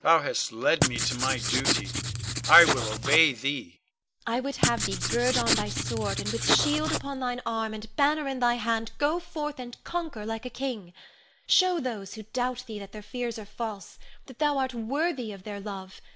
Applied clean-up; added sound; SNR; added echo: none; Writing; 0 dB; none.